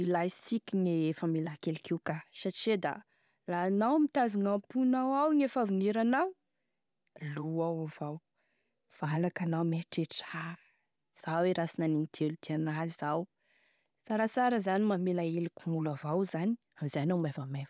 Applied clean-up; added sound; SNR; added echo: none; none; none; none.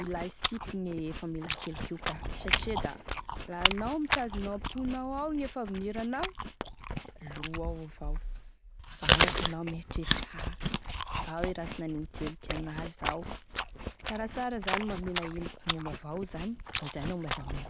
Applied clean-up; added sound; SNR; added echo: none; Chewing, mastication; -4 dB; none.